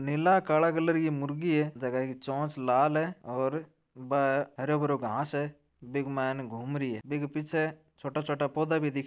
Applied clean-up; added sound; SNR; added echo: none; none; none; none.